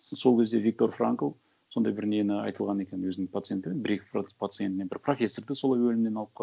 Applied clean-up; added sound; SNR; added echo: none; none; none; none.